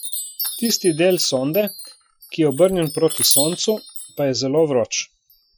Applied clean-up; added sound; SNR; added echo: classical method Wiener filter.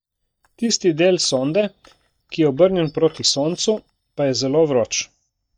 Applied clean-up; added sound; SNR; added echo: neural mask model DeepFilterNet 3.